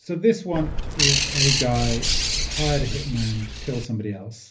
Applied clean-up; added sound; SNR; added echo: none; Bird; -1 dB; reverberation time 0.3 s.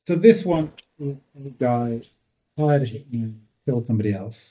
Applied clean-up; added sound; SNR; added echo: neural mask model DeepFilterNet 3.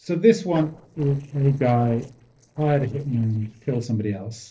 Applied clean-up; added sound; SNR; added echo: neural separator model SepFormer DNS4.